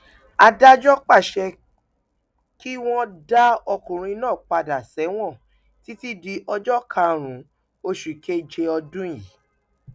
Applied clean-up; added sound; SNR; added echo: none; none; none; none.